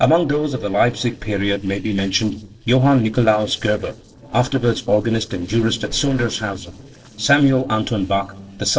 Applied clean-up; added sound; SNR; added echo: neural separator model SepFormer DNS4.